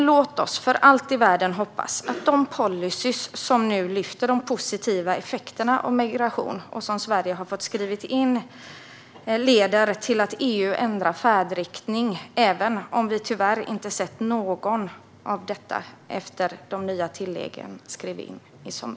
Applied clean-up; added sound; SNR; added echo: none; none; none; none.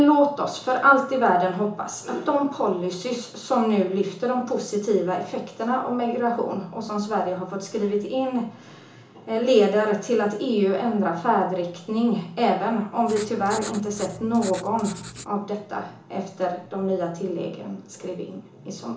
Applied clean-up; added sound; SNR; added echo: none; Writing; 15 dB; reverberation time 0.8 s.